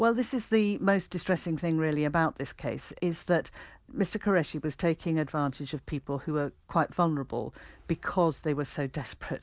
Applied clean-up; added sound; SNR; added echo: none; none; none; none.